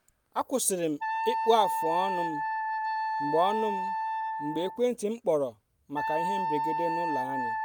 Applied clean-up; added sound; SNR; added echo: none; Wind instrument, woodwind instrument; 1 dB; none.